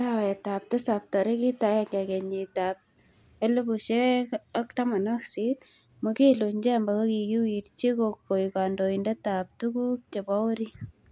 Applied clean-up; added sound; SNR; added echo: none; none; none; none.